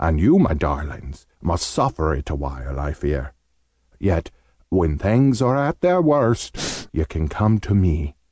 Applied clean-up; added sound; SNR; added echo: none; Breathing; 8 dB; none.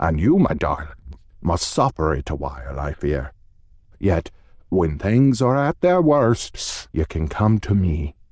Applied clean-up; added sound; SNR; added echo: neural diffusion model UNIVERSE++.